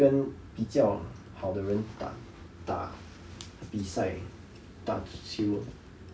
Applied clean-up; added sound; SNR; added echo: none; none; none; none.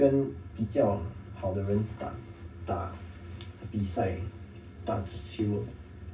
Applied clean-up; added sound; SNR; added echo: none; none; none; reverberation time 0.4 s.